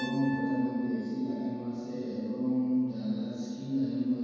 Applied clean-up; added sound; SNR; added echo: none; Piano; 16 dB; reverberation time 2.1 s.